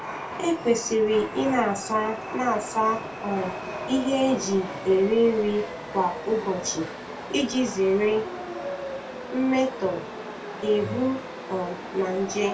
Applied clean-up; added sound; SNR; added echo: none; Chatter / Subway, metro, underground; 9 dB; reverberation time 0.2 s.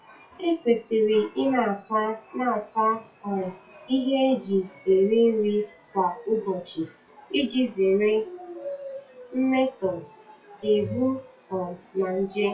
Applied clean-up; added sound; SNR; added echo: classical method WPE with log-MMSE.